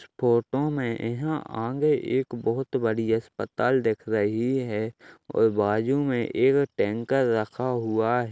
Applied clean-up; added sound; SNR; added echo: none; none; none; none.